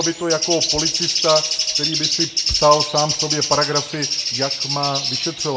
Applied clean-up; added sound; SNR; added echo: none; Bird; 0 dB; reverberation time 0.3 s.